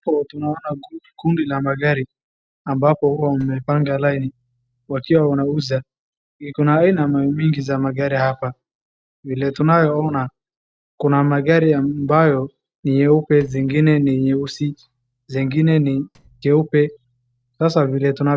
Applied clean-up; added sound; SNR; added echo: neural separator model SepFormer DNS4.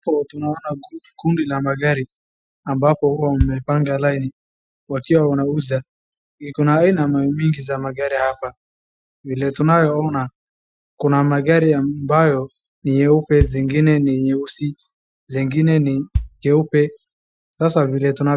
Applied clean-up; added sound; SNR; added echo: classical method Wiener filter.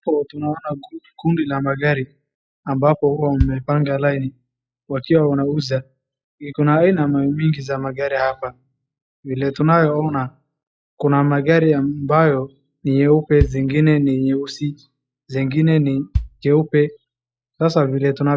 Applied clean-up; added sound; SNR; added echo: classical method log-MMSE.